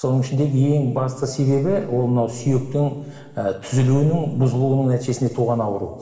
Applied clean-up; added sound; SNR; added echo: none; none; none; reverberation time 2.0 s.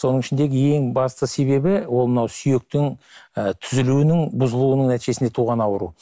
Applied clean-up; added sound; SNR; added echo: none; none; none; none.